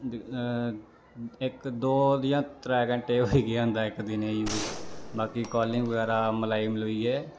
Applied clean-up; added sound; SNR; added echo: none; Gunshot, gunfire; 10 dB; none.